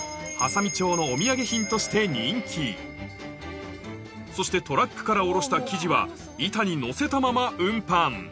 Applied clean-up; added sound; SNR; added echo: none; Bell; 13 dB; none.